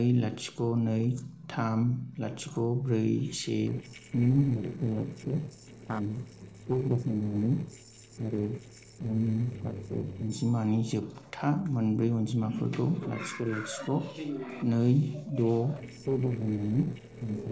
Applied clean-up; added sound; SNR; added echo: neural separator model SepFormer DNS4.